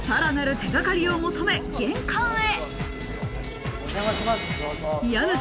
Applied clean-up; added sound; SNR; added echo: none; Piano; 12 dB; none.